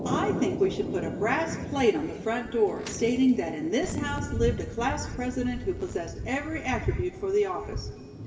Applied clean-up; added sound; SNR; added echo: none; Thunder; 6 dB; reverberation time 2.6 s.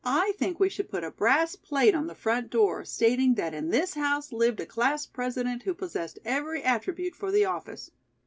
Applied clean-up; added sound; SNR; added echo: none; none; none; none.